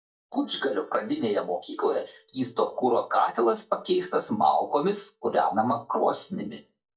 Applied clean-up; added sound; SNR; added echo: neural mask model DeepFilterNet 3.